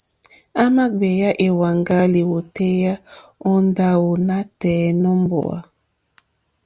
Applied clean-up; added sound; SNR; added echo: none; none; none; none.